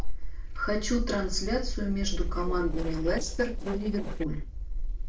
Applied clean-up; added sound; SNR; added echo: neural separator model SepFormer DNS4.